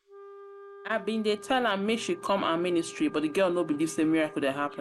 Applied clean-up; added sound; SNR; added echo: none; Wind instrument, woodwind instrument; 18 dB; none.